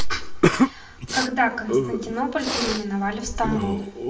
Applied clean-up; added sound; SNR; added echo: none; Respiratory sounds; 1 dB; reverberation time 0.5 s.